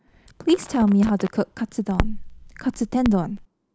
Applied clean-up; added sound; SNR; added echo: none; Crackle; 8 dB; none.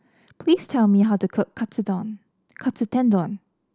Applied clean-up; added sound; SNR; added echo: none; none; none; none.